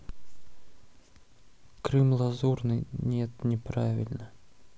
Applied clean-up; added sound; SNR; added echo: none; none; none; none.